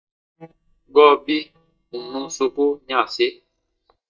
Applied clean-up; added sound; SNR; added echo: neural mask model DeepFilterNet 3.